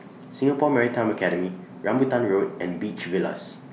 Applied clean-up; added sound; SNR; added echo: none; none; none; none.